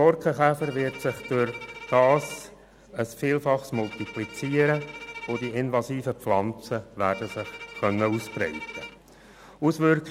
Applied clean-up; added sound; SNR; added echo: none; Bowed string instrument; 16 dB; none.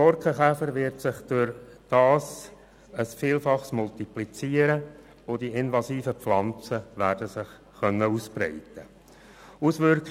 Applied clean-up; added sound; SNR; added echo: none; none; none; none.